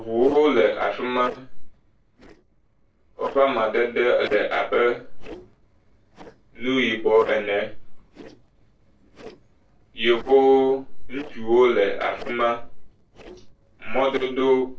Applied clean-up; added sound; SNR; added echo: neural separator model SepFormer DNS4.